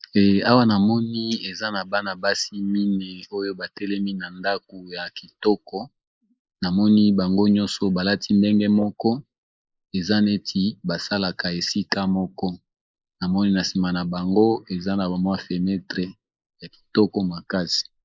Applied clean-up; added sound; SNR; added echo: neural mask model Resemble Enhance denoiser.